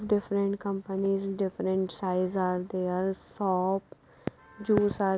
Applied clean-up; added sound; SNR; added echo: none; none; none; none.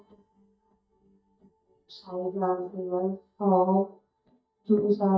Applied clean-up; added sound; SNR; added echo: neural mask model DeepFilterNet 3.